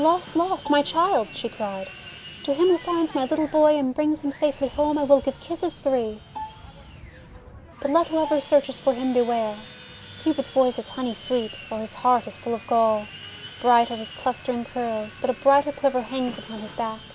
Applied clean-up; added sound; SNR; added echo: none; Bowed string instrument + Sawing; 17 dB; none.